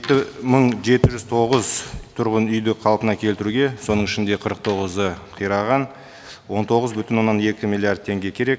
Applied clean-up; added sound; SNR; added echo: none; none; none; none.